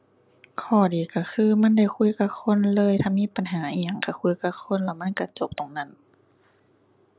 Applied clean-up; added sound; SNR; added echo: none; none; none; none.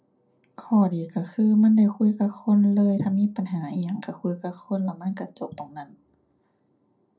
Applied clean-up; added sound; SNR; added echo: none; none; none; reverberation time 0.2 s.